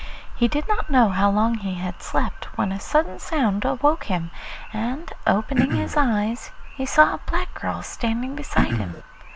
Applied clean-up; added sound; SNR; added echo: none; Cough; 2 dB; none.